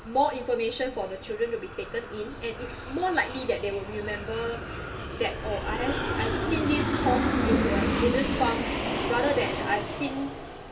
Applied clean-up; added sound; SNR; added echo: none; Aircraft; 0 dB; reverberation time 1.4 s.